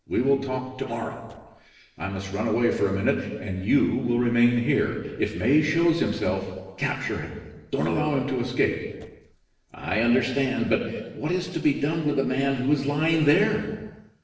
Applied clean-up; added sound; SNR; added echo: neural separator model SepFormer DNS4.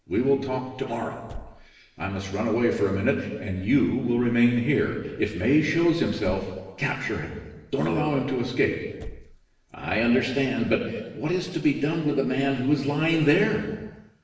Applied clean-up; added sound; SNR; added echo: none; Slam / Car; 18 dB; reverberation time 1.2 s.